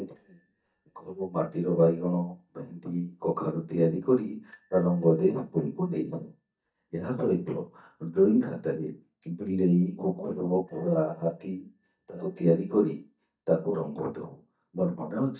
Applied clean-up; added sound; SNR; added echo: neural mask model DeepFilterNet 3.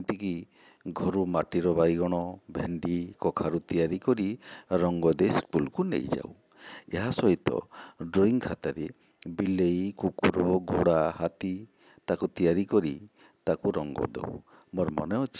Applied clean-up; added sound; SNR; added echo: none; none; none; none.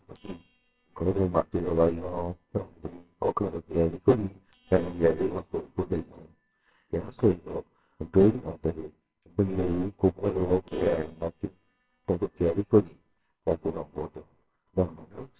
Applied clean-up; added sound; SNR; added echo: neural separator model SepFormer WHAMR!.